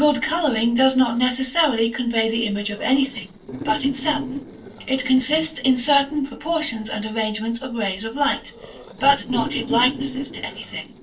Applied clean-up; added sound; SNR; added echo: neural separator model SepFormer DNS4.